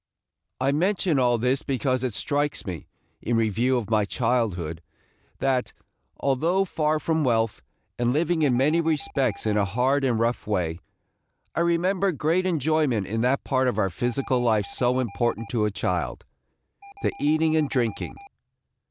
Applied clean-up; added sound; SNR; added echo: none; Alarm; 18 dB; none.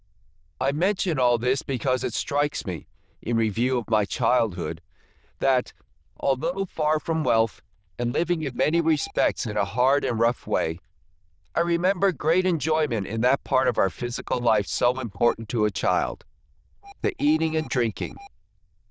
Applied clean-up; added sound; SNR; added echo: neural diffusion model UNIVERSE++.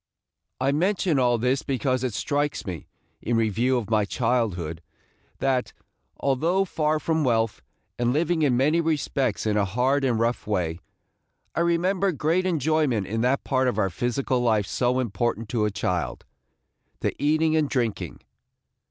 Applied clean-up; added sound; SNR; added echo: none; none; none; none.